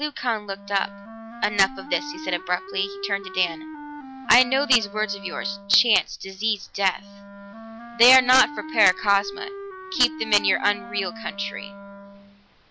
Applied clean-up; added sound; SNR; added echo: none; Wind instrument, woodwind instrument; 13 dB; none.